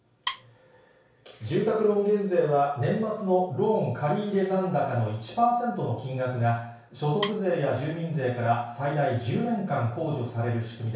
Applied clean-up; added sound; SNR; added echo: none; Wood; 11 dB; reverberation time 0.6 s.